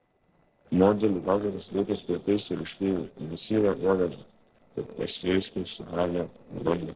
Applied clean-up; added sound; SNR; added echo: neural separator model SepFormer DNS4.